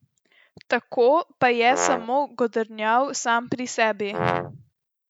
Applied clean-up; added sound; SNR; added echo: none; Brass instrument; 4 dB; none.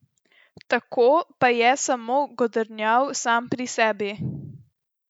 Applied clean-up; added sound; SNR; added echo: none; none; none; none.